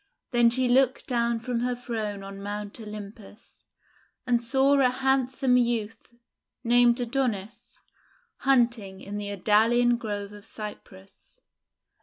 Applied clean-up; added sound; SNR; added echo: none; none; none; none.